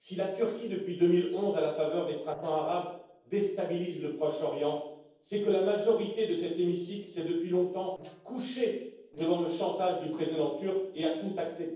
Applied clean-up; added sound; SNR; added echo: neural separator model SepFormer DNS4.